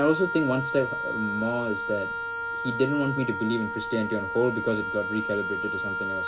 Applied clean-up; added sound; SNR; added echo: none; Wind instrument, woodwind instrument; 3 dB; none.